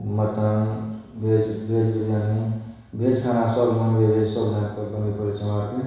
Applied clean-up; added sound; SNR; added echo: none; none; none; reverberation time 1.1 s.